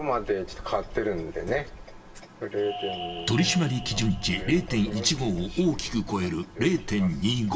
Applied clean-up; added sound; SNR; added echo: none; Dog; 14 dB; reverberation time 0.6 s.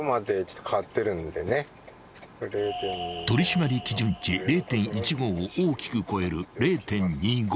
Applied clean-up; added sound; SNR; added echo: none; none; none; none.